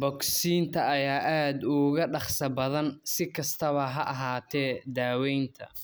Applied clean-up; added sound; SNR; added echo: none; none; none; none.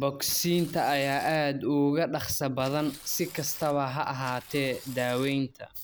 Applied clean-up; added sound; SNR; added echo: none; Tearing; 19 dB; none.